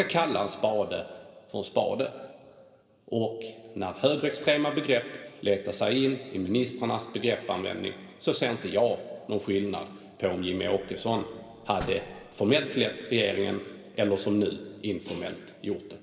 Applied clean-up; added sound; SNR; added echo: none; Slam; 18 dB; reverberation time 1.7 s.